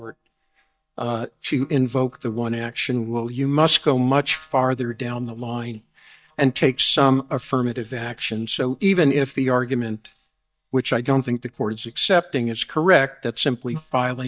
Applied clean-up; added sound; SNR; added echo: neural mask model DeepFilterNet 3.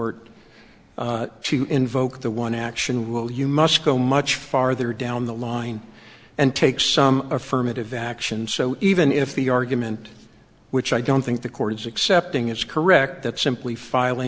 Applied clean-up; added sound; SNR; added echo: none; none; none; none.